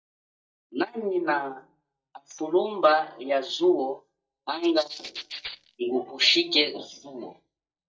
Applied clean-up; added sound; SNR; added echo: neural mask model DeepFilterNet 3.